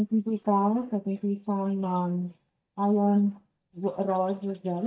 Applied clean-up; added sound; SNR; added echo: neural mask model DeepFilterNet 3.